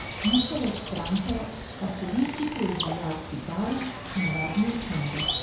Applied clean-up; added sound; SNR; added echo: none; Bird; 4 dB; reverberation time 0.6 s.